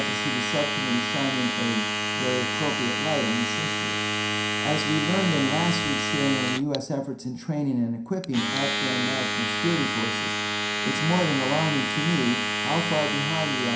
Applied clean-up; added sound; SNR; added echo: none; Domestic sounds, home sounds; 0 dB; reverberation time 0.5 s.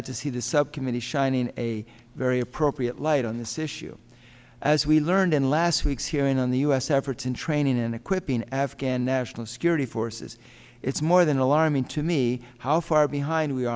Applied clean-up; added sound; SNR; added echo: none; none; none; none.